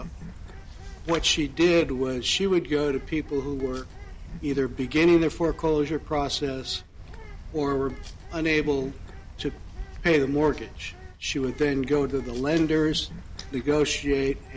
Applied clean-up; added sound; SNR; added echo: none; Bird; 13 dB; none.